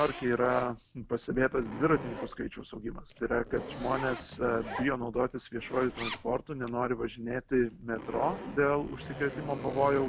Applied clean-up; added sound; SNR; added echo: none; Zipper (clothing); 12 dB; none.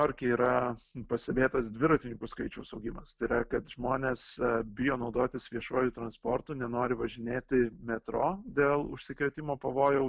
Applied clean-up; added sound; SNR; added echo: none; none; none; none.